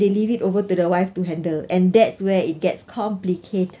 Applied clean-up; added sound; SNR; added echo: none; none; none; none.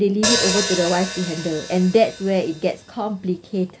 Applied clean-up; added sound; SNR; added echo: none; Hi-hat; 6 dB; none.